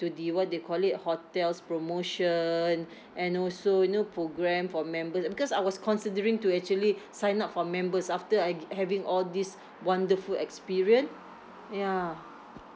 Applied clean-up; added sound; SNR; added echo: none; none; none; none.